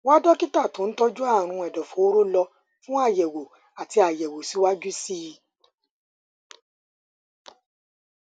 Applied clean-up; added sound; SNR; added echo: none; none; none; none.